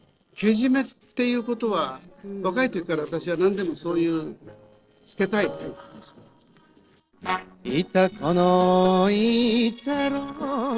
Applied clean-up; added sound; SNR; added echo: neural separator model SepFormer DNS4.